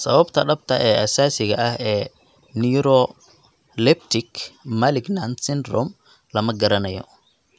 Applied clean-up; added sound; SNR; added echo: none; none; none; none.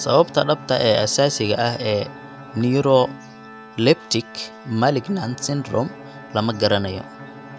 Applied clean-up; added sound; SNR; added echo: none; Bowed string instrument + Organ; 17 dB; none.